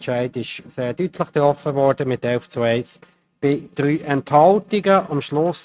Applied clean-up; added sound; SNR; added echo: neural mask model RNNoise.